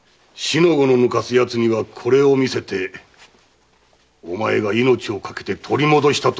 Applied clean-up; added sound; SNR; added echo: none; none; none; none.